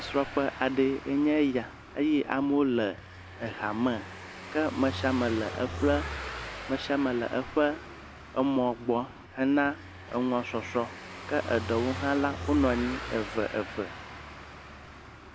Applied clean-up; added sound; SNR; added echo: none; Car passing by / Engine; 11 dB; none.